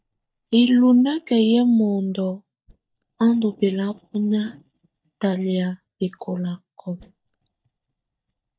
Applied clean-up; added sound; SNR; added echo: neural mask model DeepFilterNet 3.